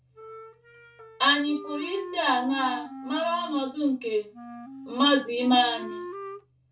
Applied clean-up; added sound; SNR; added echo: none; Wind instrument, woodwind instrument; 13 dB; reverberation time 0.2 s.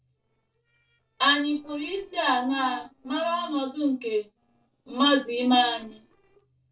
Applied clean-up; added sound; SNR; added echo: neural separator model SepFormer DNS4.